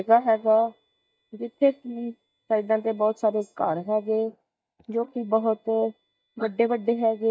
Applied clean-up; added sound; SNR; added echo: neural mask model DeepFilterNet 3.